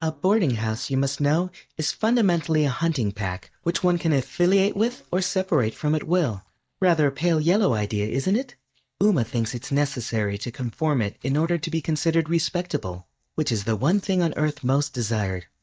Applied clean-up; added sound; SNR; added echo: neural mask model DeepFilterNet 3.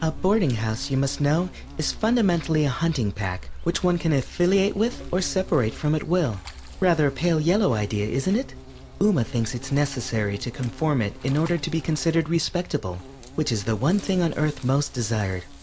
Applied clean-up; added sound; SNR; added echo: none; Insect; 14 dB; none.